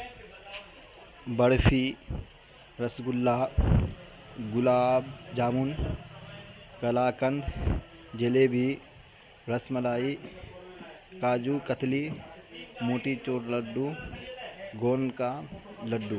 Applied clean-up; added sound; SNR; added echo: none; none; none; none.